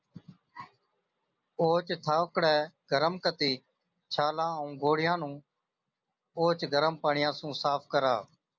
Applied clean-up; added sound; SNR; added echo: none; none; none; none.